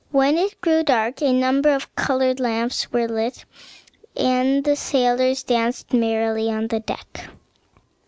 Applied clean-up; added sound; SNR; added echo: none; none; none; none.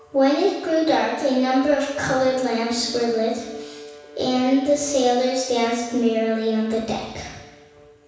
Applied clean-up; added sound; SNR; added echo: none; Bowed string instrument; 20 dB; reverberation time 1.1 s.